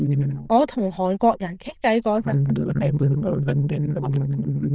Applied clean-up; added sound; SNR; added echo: neural diffusion model UNIVERSE++.